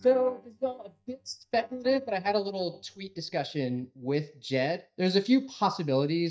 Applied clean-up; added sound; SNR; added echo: neural mask model DeepFilterNet 3.